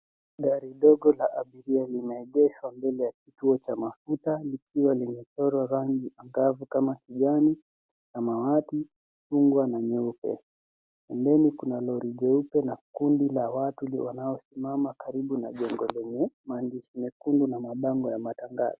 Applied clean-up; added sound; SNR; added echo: none; none; none; none.